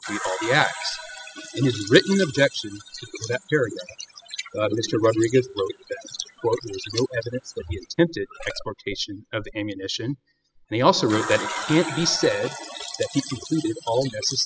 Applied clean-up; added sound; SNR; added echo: classical method spectral subtraction.